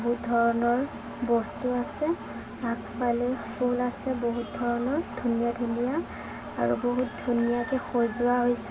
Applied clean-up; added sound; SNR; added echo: none; Engine; 11 dB; reverberation time 0.4 s.